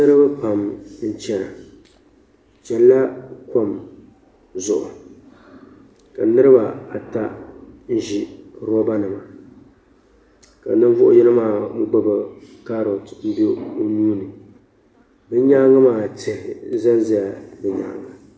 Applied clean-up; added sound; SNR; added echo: none; none; none; none.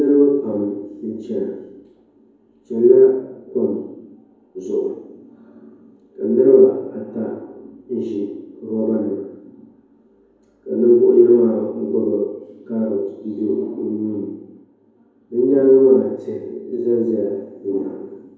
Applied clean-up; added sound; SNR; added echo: none; none; none; reverberation time 0.9 s.